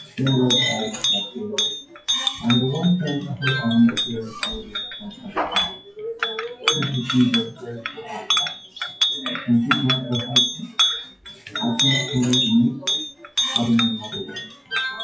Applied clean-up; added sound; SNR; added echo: classical method WPE with log-MMSE.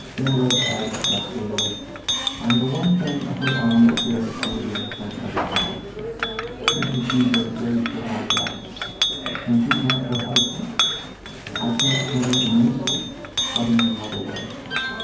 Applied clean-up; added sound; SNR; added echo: none; Chink, clink; 2 dB; reverberation time 0.9 s.